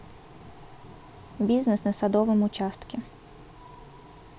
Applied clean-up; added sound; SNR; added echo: none; none; none; none.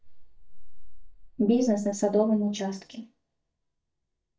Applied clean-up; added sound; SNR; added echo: neural mask model DeepFilterNet 3.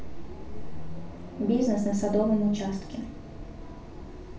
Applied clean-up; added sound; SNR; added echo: none; Bus; 13 dB; reverberation time 0.3 s.